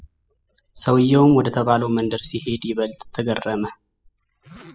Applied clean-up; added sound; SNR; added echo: classical method spectral subtraction.